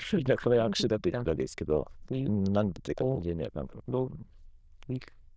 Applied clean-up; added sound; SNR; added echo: neural diffusion model UNIVERSE++.